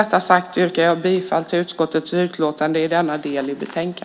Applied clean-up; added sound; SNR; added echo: none; none; none; none.